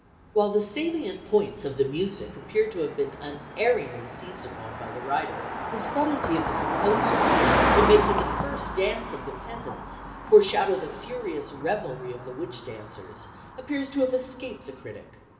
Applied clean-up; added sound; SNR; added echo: none; Car passing by; 3 dB; reverberation time 2.5 s.